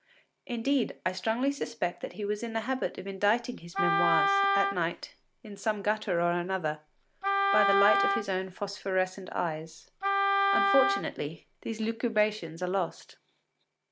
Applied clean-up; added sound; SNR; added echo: none; Wind instrument, woodwind instrument; -2 dB; none.